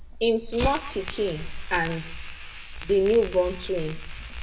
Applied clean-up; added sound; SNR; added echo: none; Fire; 7 dB; reverberation time 0.7 s.